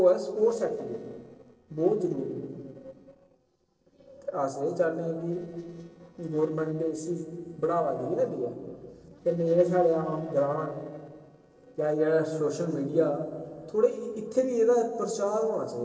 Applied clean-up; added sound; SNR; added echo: neural separator model SepFormer DNS4.